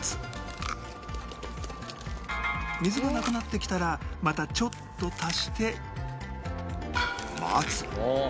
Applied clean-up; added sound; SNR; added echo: none; Chewing, mastication; 14 dB; none.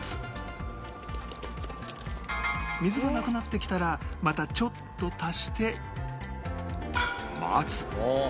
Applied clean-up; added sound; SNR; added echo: none; none; none; none.